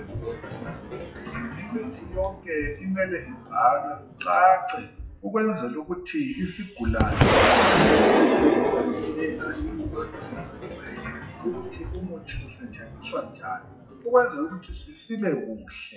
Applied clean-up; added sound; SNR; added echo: classical method WPE with log-MMSE.